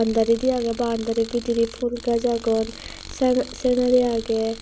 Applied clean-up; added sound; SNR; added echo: none; Tools; 17 dB; none.